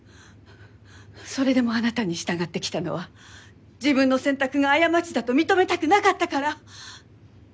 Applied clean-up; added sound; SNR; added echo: none; none; none; none.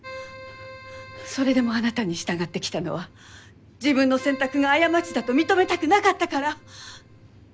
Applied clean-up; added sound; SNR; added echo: none; Keyboard (musical); 18 dB; none.